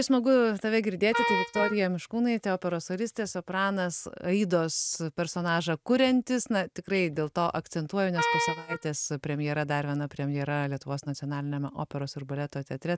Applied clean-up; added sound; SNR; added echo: neural mask model RNNoise.